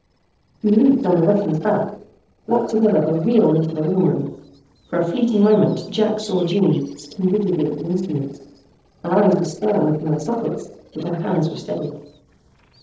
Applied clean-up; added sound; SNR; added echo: neural separator model SepFormer DNS4.